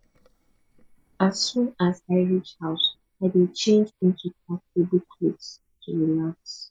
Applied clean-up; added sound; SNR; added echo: neural mask model Resemble Enhance denoiser.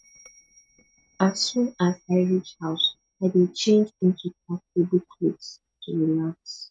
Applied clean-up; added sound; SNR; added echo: neural mask model RNNoise.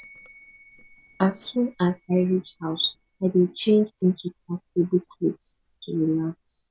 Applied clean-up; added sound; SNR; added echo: none; Bell; 13 dB; none.